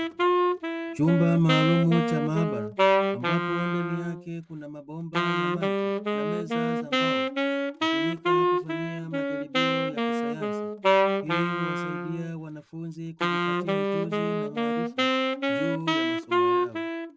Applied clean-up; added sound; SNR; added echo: none; Wind instrument, woodwind instrument; -5 dB; none.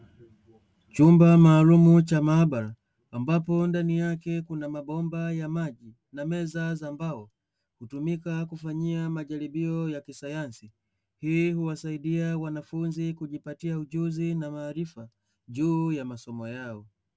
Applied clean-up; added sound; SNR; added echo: none; none; none; none.